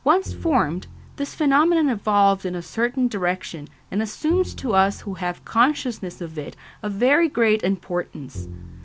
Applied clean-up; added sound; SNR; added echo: none; Bowed string instrument; 17 dB; none.